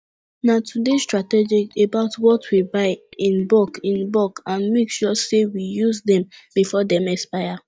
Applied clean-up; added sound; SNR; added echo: neural mask model DeepFilterNet 3.